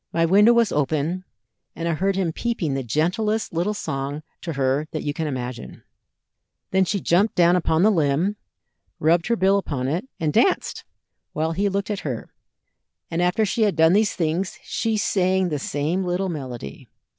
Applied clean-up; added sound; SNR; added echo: none; none; none; none.